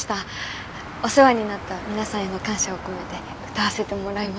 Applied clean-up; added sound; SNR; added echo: none; Motor vehicle (road); 12 dB; none.